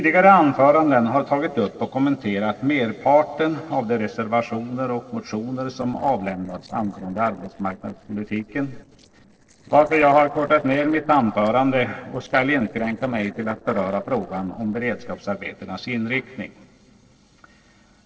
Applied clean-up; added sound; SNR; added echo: neural separator model SepFormer DNS4.